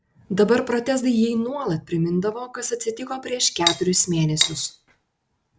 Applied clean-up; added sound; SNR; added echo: none; Cutlery, silverware; 4 dB; none.